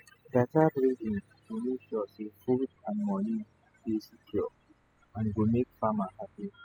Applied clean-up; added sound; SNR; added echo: classical method spectral subtraction.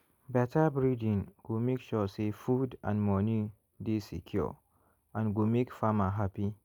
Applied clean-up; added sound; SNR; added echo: none; none; none; none.